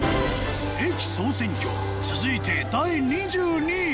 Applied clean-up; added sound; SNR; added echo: none; Bowed string instrument; 7 dB; none.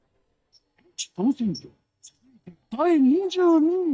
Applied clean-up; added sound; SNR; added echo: neural mask model DeepFilterNet 3.